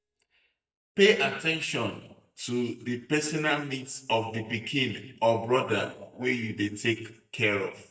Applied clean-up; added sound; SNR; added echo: neural mask model DeepFilterNet 3.